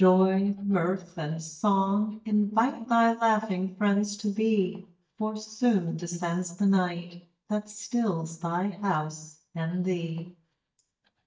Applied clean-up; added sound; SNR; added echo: neural mask model DeepFilterNet 3.